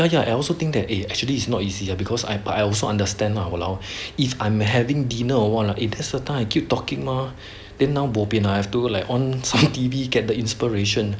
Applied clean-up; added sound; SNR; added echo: none; none; none; none.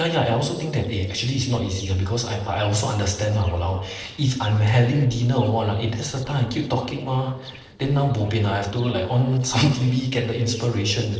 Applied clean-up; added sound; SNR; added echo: neural separator model SepFormer DNS4.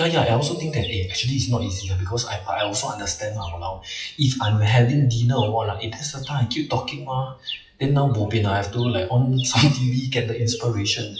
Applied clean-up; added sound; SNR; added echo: classical method WPE with log-MMSE.